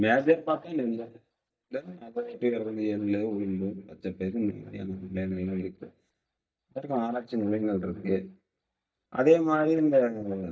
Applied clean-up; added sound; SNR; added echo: neural mask model DeepFilterNet 3.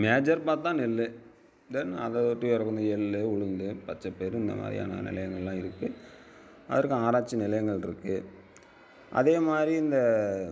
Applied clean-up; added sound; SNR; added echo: none; none; none; none.